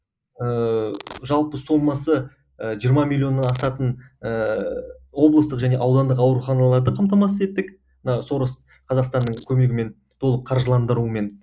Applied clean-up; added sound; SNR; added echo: neural mask model Resemble Enhance denoiser.